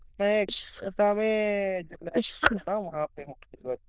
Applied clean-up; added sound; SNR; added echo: neural diffusion model UNIVERSE++.